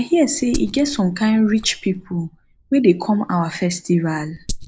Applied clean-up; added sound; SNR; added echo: neural mask model Resemble Enhance denoiser.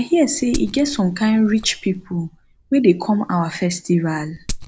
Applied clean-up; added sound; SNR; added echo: none; Glass; 15 dB; none.